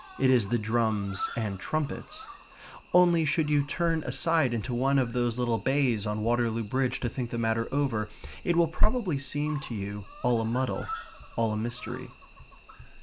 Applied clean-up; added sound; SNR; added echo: none; Cricket; 20 dB; none.